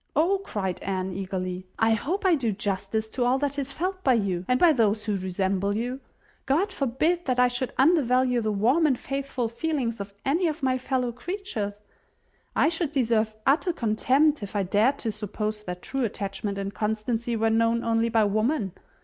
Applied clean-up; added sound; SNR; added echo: none; none; none; none.